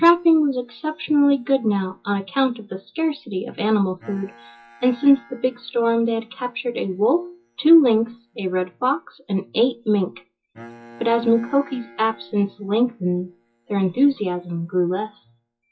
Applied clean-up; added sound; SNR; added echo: classical method WPE with log-MMSE.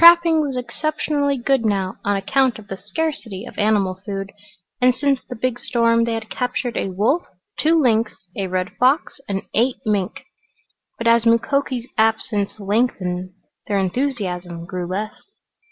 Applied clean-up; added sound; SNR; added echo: none; none; none; none.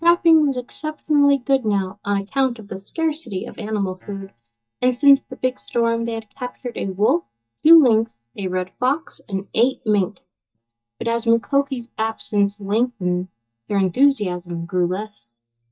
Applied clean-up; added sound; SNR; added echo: neural mask model DeepFilterNet 3.